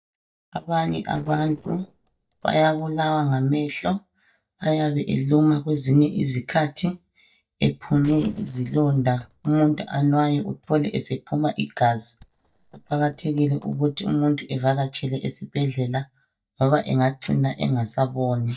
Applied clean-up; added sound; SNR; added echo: neural mask model DeepFilterNet 3.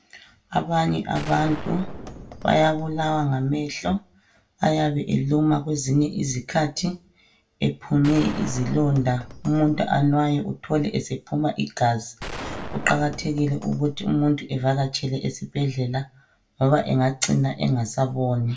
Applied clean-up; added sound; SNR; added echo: none; Gunshot, gunfire; 12 dB; reverberation time 0.2 s.